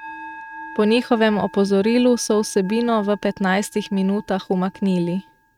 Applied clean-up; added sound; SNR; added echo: neural mask model RNNoise.